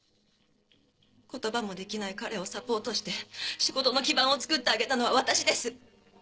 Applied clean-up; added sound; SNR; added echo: neural separator model SepFormer DNS4.